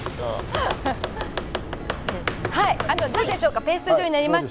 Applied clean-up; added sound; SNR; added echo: none; Boom; 10 dB; none.